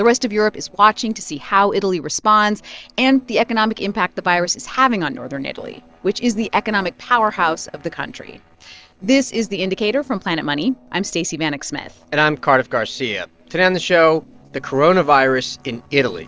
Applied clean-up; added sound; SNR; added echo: neural separator model SepFormer DNS4.